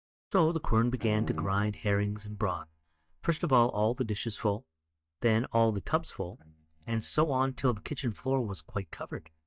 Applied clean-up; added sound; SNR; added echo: neural mask model DeepFilterNet 3.